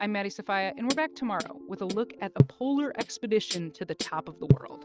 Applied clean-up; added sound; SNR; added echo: neural mask model RNNoise.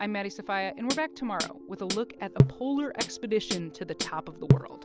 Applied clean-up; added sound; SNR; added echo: none; Hi-hat; -3 dB; none.